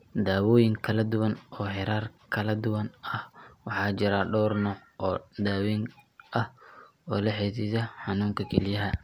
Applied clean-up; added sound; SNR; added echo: none; none; none; none.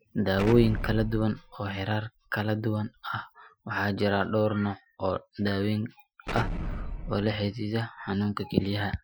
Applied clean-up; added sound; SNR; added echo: classical method Wiener filter.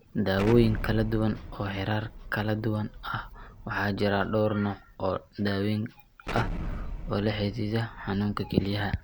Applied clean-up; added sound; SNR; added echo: none; Explosion; 10 dB; none.